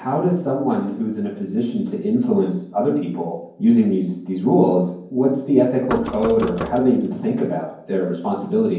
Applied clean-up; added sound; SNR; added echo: none; Knock; 12 dB; reverberation time 0.9 s.